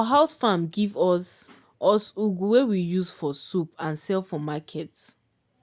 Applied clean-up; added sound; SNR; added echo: none; none; none; none.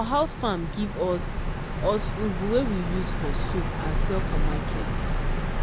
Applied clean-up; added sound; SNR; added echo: none; Bird vocalization, bird call, bird song; -3 dB; none.